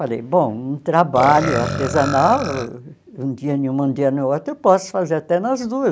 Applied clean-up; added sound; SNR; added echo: none; Burping, eructation; 8 dB; none.